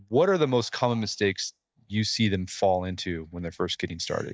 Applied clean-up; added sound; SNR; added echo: neural mask model DeepFilterNet 3.